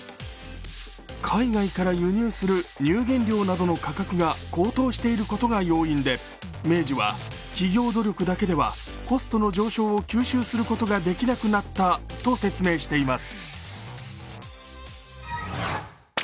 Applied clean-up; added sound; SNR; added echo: none; none; none; none.